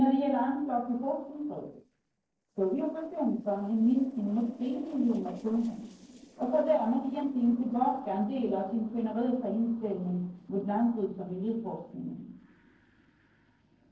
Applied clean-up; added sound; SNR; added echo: neural separator model SepFormer DNS4.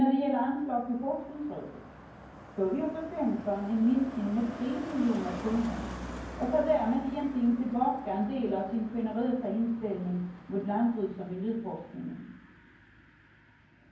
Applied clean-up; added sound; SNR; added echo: none; Car passing by; 14 dB; reverberation time 0.9 s.